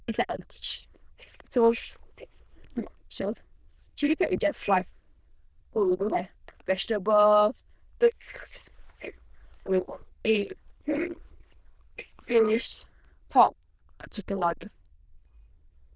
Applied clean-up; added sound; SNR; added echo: neural diffusion model UNIVERSE++.